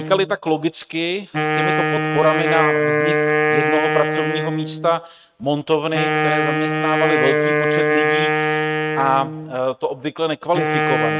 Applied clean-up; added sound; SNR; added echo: neural mask model RNNoise.